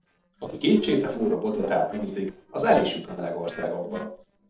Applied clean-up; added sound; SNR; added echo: neural separator model SepFormer DNS4.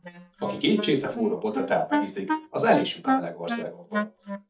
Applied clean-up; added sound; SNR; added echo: neural mask model DeepFilterNet 3.